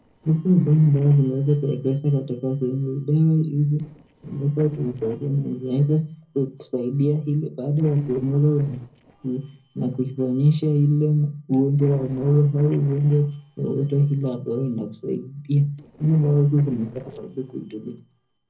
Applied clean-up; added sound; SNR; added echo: neural separator model SepFormer DNS4.